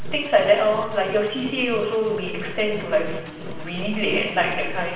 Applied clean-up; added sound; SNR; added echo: none; Engine; 15 dB; reverberation time 1.0 s.